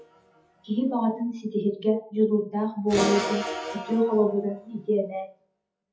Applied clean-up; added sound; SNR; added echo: classical method WPE with log-MMSE.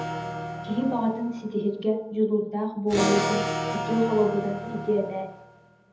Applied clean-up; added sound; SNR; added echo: none; Electric guitar / Acoustic guitar; 5 dB; reverberation time 0.8 s.